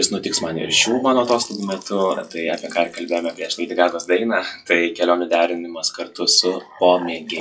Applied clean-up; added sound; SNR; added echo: classical method WPE with log-MMSE.